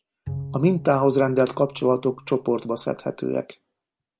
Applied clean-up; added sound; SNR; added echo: none; Bowed string instrument; 14 dB; none.